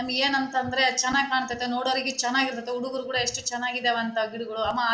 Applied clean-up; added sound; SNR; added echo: none; none; none; reverberation time 0.5 s.